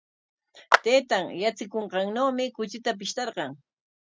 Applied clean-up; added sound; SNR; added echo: neural mask model RNNoise.